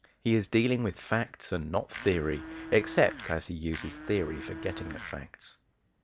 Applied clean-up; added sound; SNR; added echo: none; Domestic sounds, home sounds; 11 dB; none.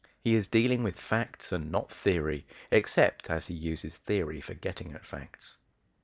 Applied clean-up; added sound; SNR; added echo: none; none; none; none.